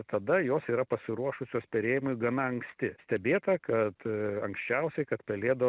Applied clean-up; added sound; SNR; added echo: none; none; none; none.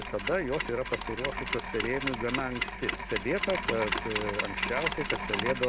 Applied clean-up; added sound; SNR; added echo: none; Mechanisms; 1 dB; none.